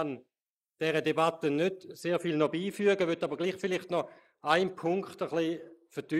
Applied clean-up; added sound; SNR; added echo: neural mask model Resemble Enhance denoiser.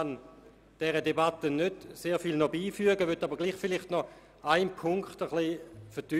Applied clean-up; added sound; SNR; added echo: none; none; none; none.